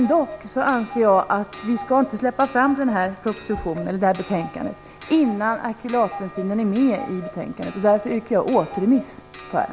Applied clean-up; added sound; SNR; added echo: none; Clock; 15 dB; none.